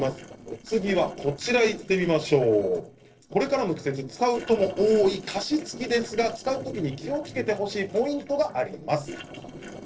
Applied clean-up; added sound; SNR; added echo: neural separator model SepFormer DNS4.